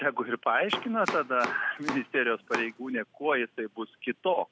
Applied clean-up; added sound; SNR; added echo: none; Domestic sounds, home sounds; 8 dB; none.